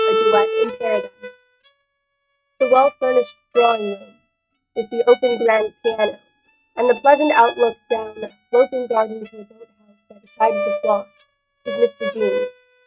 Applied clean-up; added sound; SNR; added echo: neural mask model RNNoise.